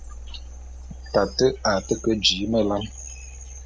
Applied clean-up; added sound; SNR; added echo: none; Mechanical fan; 13 dB; none.